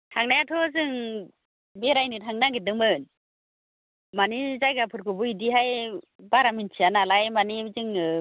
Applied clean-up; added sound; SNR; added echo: none; none; none; none.